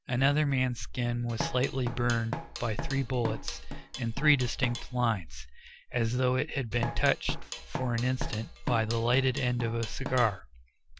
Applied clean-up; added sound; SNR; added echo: none; Drum kit; 10 dB; none.